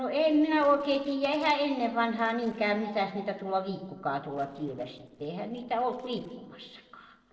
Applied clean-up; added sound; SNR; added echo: neural separator model SepFormer DNS4.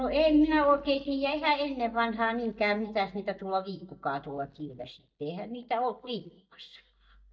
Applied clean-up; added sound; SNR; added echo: neural mask model DeepFilterNet 3.